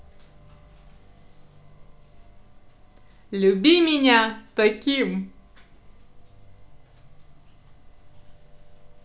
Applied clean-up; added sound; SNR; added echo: none; none; none; none.